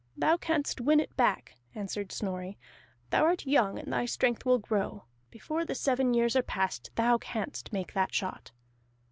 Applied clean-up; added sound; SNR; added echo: none; none; none; none.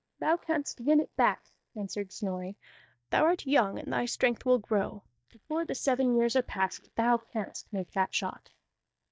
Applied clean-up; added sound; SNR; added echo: neural mask model DeepFilterNet 3.